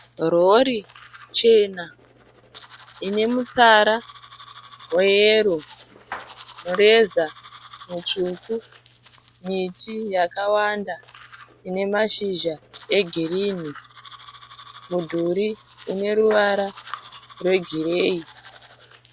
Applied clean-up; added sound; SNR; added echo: none; Domestic sounds, home sounds; 19 dB; none.